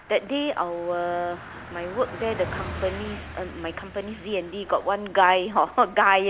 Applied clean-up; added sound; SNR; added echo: none; Car passing by; 14 dB; none.